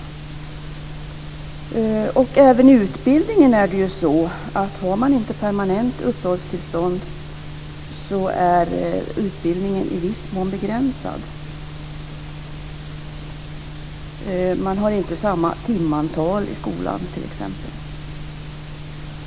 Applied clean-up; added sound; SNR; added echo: none; none; none; none.